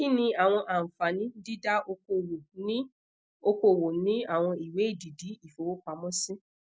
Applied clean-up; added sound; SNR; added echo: none; none; none; none.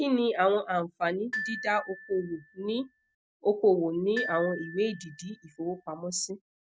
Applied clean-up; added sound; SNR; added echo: none; Glockenspiel; 10 dB; none.